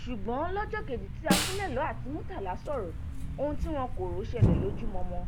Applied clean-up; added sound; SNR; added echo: none; Thump, thud + Snare drum; -4 dB; none.